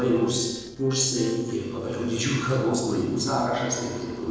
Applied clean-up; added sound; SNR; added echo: neural separator model SepFormer DNS4.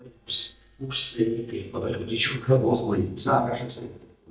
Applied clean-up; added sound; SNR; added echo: neural mask model DeepFilterNet 3.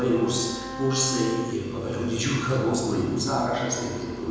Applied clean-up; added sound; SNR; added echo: none; Bowed string instrument; 10 dB; reverberation time 0.8 s.